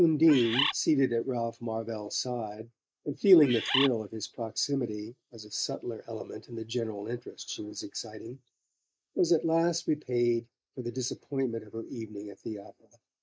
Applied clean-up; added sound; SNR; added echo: neural mask model Resemble Enhance denoiser.